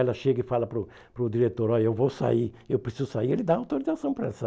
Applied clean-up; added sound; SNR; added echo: none; none; none; none.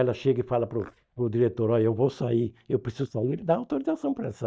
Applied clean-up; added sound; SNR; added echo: neural mask model DeepFilterNet 3.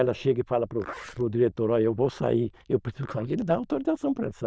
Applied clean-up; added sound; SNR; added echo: neural diffusion model UNIVERSE++.